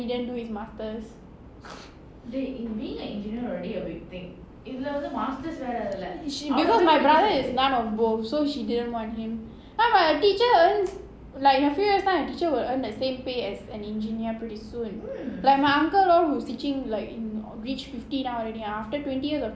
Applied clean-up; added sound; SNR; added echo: none; none; none; none.